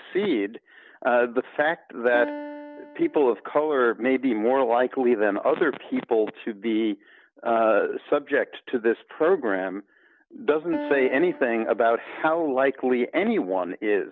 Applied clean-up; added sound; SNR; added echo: none; Piano; 16 dB; none.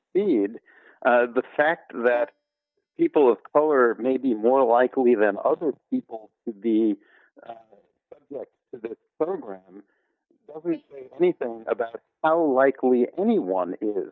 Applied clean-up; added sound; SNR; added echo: neural mask model DeepFilterNet 3.